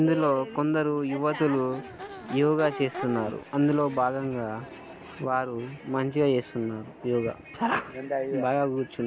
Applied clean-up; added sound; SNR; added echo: none; Crowd / Race car, auto racing / Accelerating, revving, vroom; 17 dB; none.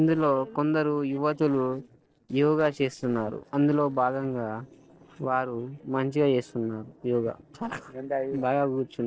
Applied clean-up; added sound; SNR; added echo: neural separator model SepFormer DNS4.